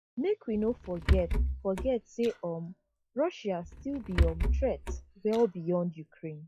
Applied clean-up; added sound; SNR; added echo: classical method log-MMSE.